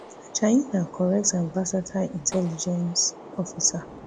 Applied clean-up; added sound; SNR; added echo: none; Gunshot, gunfire; 17 dB; none.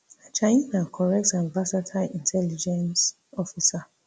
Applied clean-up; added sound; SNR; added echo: none; none; none; none.